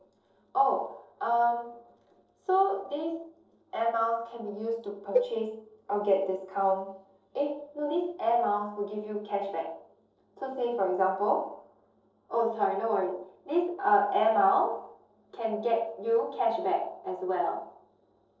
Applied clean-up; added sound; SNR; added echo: neural separator model SepFormer DNS4.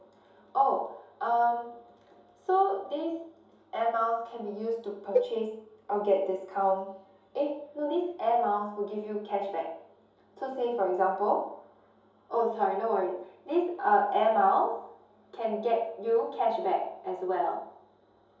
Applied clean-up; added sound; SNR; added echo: none; Cowbell; 5 dB; reverberation time 2.8 s.